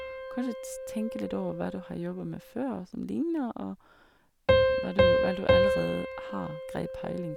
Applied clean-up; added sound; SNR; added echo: none; Piano; -5 dB; none.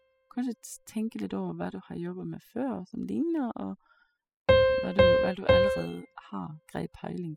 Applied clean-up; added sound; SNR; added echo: classical method spectral subtraction.